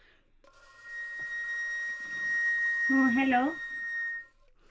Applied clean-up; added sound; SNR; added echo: none; Wind instrument, woodwind instrument; 0 dB; reverberation time 0.2 s.